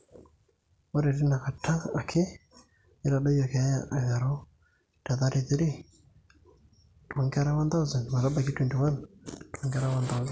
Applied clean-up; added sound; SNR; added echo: none; none; none; none.